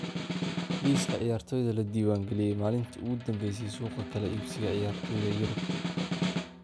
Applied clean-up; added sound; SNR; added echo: none; Snare drum; 4 dB; none.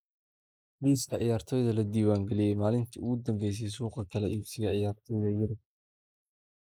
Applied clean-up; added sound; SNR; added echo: neural mask model Resemble Enhance denoiser.